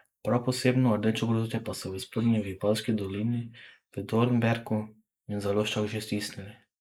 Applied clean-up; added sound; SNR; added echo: neural mask model Resemble Enhance denoiser.